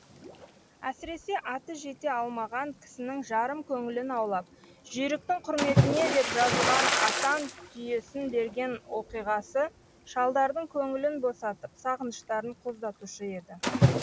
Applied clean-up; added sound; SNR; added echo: none; Splash, splatter; 2 dB; none.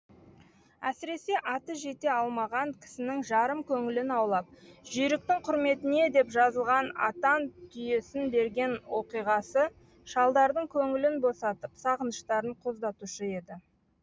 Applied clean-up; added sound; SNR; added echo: none; none; none; none.